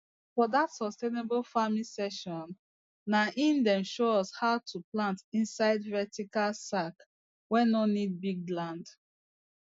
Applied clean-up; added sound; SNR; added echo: none; none; none; none.